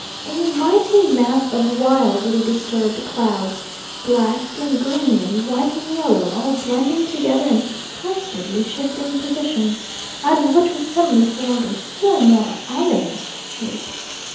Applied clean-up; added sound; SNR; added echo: none; Engine; 13 dB; reverberation time 2.2 s.